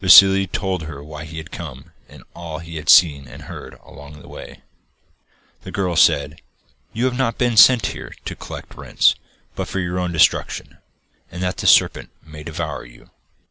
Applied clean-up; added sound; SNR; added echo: none; none; none; none.